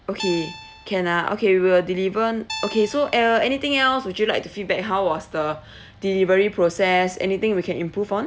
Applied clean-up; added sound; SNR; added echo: none; Guitar; 13 dB; none.